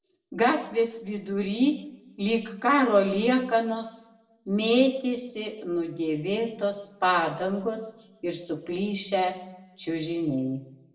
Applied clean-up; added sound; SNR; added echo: none; none; none; reverberation time 0.7 s.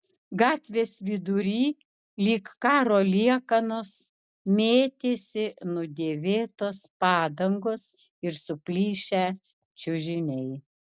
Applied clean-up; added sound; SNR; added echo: none; none; none; none.